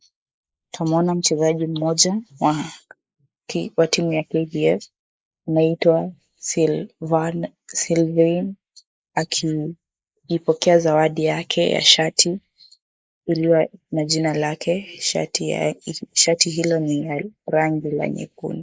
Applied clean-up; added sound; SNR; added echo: neural mask model Resemble Enhance denoiser.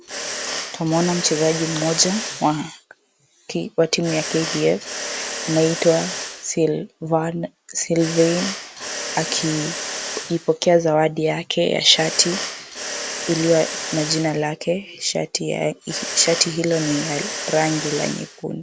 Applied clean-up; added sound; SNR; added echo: none; Mechanisms; 9 dB; none.